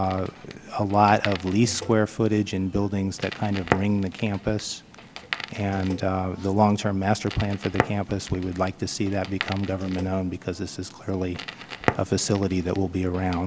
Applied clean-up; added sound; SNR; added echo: none; Crackle; 10 dB; none.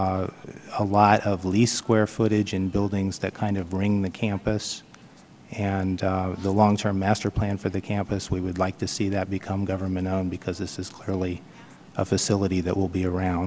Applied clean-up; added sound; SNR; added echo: none; none; none; none.